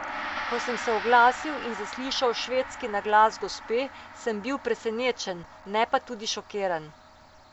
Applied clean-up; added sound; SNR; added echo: none; Gong; 11 dB; none.